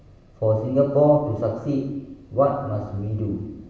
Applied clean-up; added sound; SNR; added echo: none; none; none; reverberation time 0.9 s.